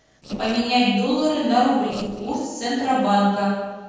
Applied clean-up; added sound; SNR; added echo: neural separator model SepFormer DNS4.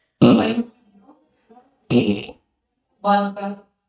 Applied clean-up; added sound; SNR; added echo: neural mask model DeepFilterNet 3.